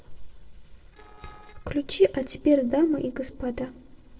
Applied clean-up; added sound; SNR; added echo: neural separator model SepFormer DNS4.